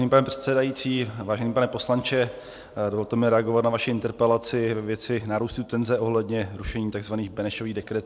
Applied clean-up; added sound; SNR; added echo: none; none; none; none.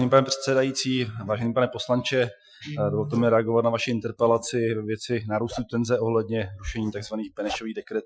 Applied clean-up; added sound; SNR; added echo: classical method Wiener filter.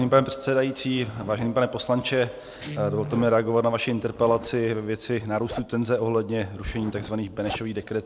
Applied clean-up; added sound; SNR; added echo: none; Zipper (clothing) + Guitar; 15 dB; none.